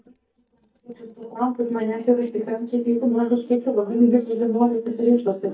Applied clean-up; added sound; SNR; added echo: neural mask model DeepFilterNet 3.